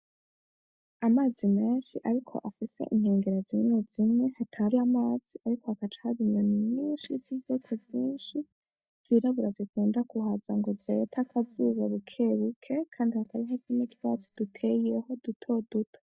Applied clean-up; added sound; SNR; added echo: neural mask model DeepFilterNet 3.